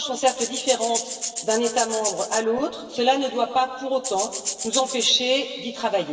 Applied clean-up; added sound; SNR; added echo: none; Rattle (instrument); 5 dB; reverberation time 2.8 s.